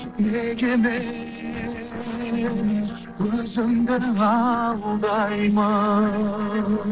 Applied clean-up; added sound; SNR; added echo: neural separator model SepFormer DNS4.